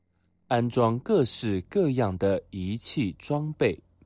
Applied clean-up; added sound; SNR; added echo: neural separator model SepFormer DNS4.